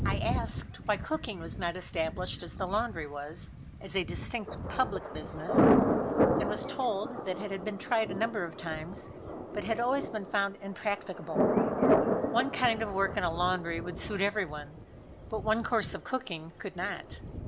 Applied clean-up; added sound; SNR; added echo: none; Thunder; -1 dB; none.